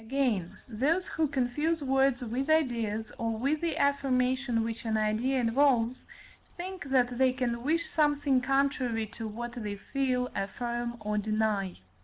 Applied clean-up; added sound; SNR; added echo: none; none; none; none.